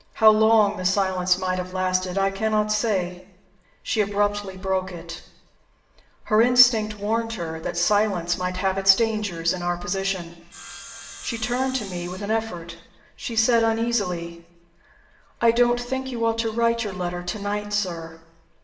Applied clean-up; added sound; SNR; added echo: none; Sawing; 16 dB; reverberation time 0.8 s.